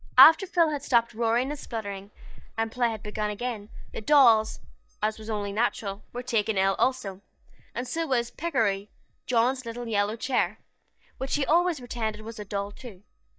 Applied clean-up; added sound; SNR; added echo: neural mask model DeepFilterNet 3.